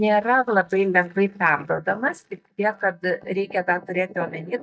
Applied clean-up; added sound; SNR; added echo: neural mask model DeepFilterNet 3.